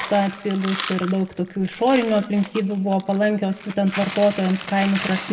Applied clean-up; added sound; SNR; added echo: none; Coin (dropping); 11 dB; reverberation time 1.5 s.